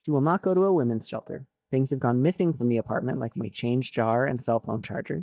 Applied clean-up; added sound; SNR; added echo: neural mask model DeepFilterNet 3.